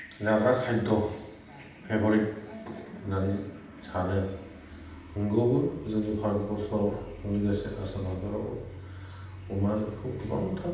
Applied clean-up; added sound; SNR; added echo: none; none; none; reverberation time 0.8 s.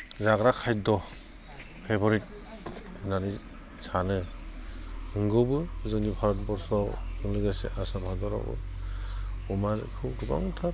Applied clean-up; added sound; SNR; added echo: none; none; none; none.